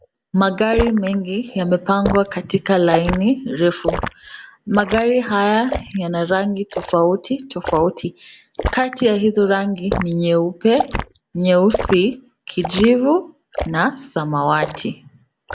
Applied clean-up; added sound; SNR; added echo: none; Liquid; 10 dB; none.